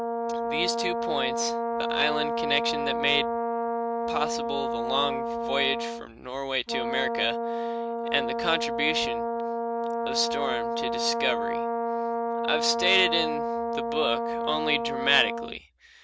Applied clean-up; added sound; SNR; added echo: none; Brass instrument; -1 dB; none.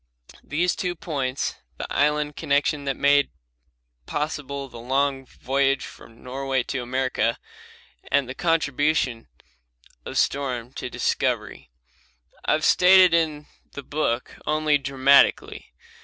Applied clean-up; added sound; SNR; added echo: none; none; none; none.